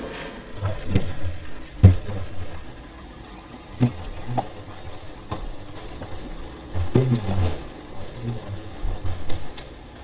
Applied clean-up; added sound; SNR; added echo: neural mask model DeepFilterNet 3.